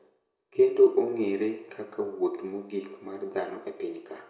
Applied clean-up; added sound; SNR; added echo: none; none; none; reverberation time 0.6 s.